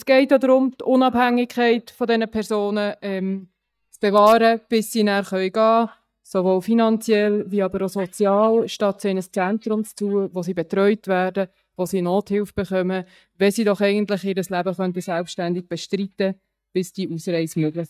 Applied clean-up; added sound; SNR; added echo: neural mask model DeepFilterNet 3.